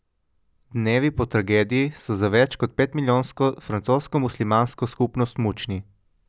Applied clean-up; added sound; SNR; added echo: none; none; none; none.